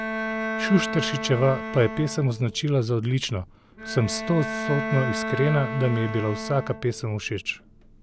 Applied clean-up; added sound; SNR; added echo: none; Bowed string instrument; 7 dB; none.